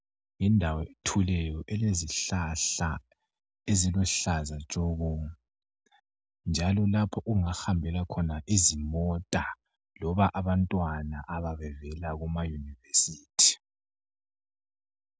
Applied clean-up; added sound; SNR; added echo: none; none; none; none.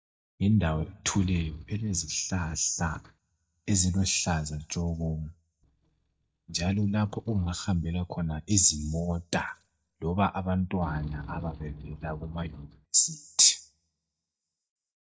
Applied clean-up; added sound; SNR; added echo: neural mask model DeepFilterNet 3.